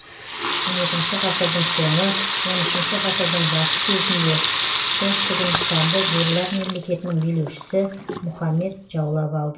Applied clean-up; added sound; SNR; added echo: none; Sink (filling or washing) / Water tap, faucet / Liquid; -1 dB; reverberation time 0.3 s.